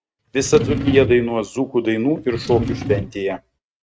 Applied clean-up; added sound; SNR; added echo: neural mask model RNNoise.